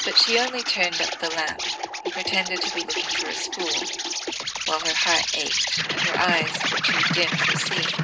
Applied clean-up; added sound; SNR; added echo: none; Insect; -1 dB; reverberation time 0.2 s.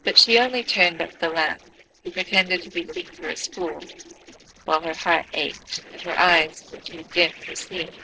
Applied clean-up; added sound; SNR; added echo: neural separator model SepFormer DNS4.